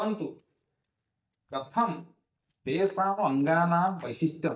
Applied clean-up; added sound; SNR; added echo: neural mask model DeepFilterNet 3.